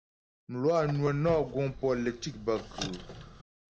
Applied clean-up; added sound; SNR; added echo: none; Squeak; 13 dB; none.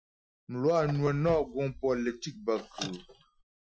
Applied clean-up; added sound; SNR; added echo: classical method Wiener filter.